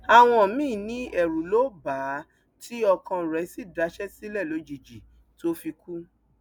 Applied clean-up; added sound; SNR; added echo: none; none; none; none.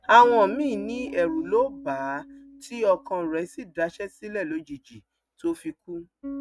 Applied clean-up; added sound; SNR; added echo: neural mask model RNNoise.